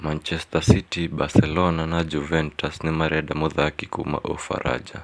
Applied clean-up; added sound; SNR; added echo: none; none; none; none.